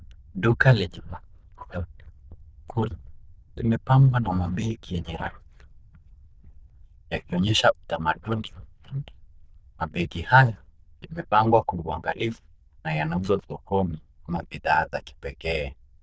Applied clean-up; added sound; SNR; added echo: neural diffusion model UNIVERSE++.